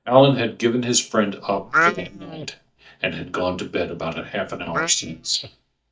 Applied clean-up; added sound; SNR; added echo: neural mask model DeepFilterNet 3.